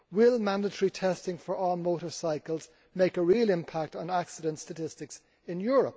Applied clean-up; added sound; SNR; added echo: none; none; none; none.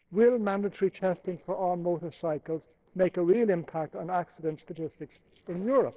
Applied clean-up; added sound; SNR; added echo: neural separator model SepFormer DNS4.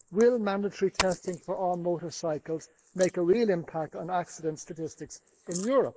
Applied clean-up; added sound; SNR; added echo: neural mask model Resemble Enhance denoiser.